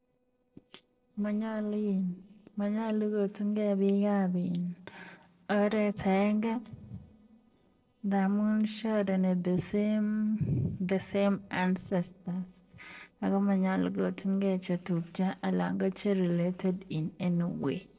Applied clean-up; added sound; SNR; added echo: neural separator model SepFormer DNS4.